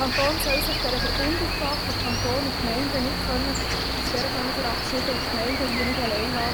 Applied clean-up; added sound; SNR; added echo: none; Cricket; -3 dB; none.